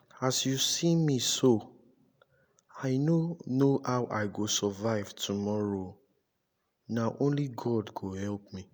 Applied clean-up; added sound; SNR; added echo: none; none; none; none.